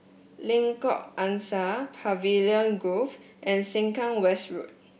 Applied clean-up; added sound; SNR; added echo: none; none; none; none.